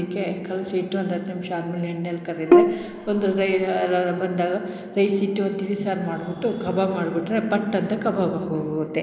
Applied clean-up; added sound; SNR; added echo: none; Bowed string instrument; -4 dB; none.